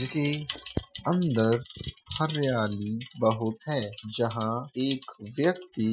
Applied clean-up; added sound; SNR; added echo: classical method Wiener filter.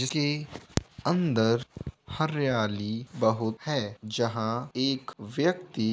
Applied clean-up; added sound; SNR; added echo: none; none; none; none.